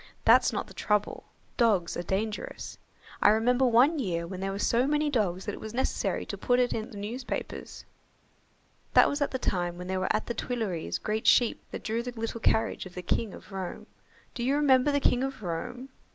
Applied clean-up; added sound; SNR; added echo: none; none; none; none.